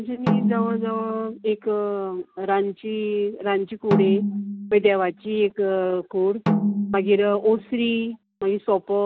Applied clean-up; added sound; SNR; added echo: none; Snare drum; 4 dB; none.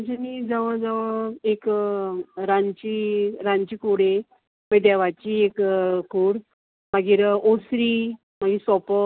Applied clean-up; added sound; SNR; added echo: none; none; none; none.